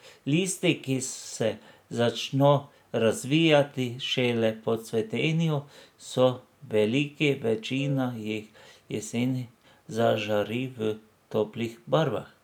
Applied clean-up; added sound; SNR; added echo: none; Wind instrument, woodwind instrument; 16 dB; none.